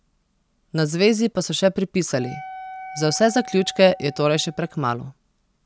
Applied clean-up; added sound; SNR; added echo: none; Wind instrument, woodwind instrument; 16 dB; none.